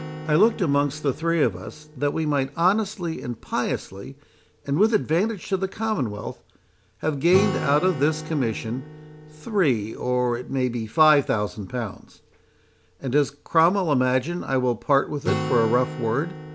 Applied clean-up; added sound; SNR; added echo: none; Acoustic guitar; 12 dB; none.